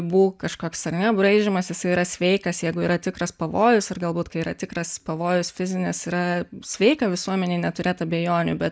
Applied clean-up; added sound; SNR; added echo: none; none; none; none.